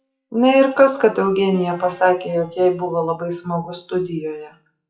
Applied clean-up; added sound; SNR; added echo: classical method WPE with log-MMSE.